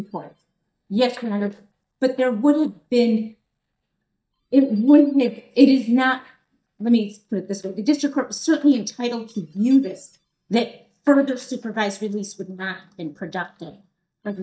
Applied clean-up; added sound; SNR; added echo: neural mask model DeepFilterNet 3.